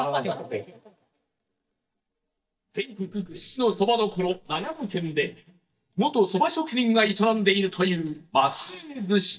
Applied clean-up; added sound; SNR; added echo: neural mask model DeepFilterNet 3.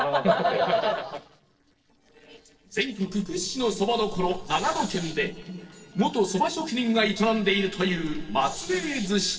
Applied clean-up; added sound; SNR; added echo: neural separator model SepFormer DNS4.